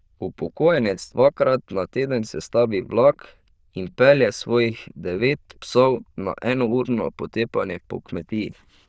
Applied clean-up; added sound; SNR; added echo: neural diffusion model UNIVERSE++.